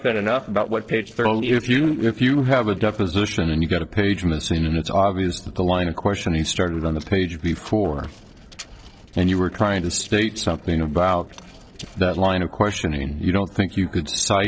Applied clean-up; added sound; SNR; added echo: neural separator model SepFormer DNS4.